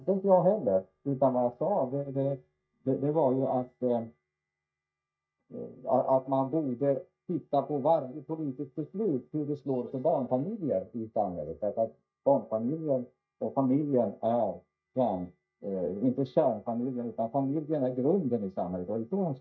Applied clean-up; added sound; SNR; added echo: neural mask model DeepFilterNet 3.